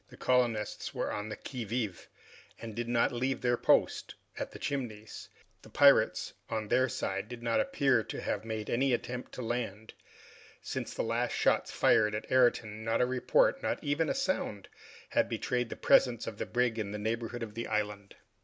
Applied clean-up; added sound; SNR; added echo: none; none; none; none.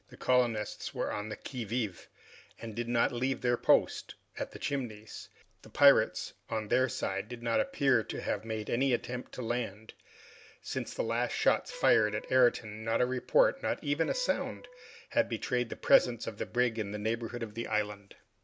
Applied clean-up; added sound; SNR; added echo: none; Wind instrument, woodwind instrument + Wind instrument, woodwind instrument; 20 dB; none.